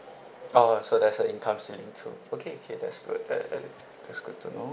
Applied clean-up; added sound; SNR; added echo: none; none; none; none.